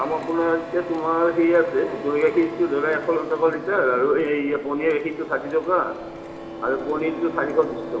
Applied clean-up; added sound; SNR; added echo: none; Printer; 13 dB; reverberation time 0.8 s.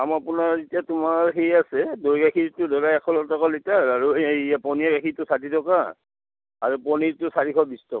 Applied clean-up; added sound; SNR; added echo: none; none; none; none.